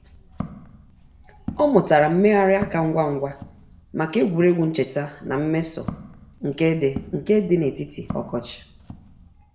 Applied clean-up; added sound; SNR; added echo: none; Walk, footsteps; 16 dB; reverberation time 0.5 s.